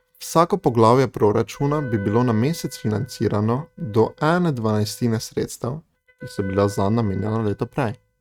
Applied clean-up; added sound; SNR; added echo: neural mask model RNNoise.